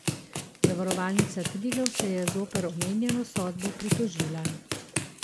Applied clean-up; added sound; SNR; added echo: none; Run; -1 dB; none.